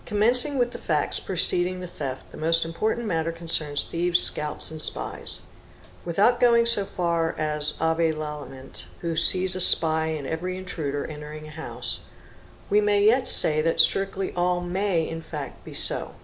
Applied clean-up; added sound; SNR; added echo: none; Mechanisms; 20 dB; none.